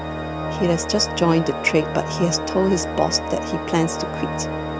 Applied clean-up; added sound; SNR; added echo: none; Organ; 4 dB; none.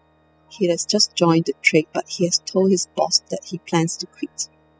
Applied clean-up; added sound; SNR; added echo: classical method spectral subtraction.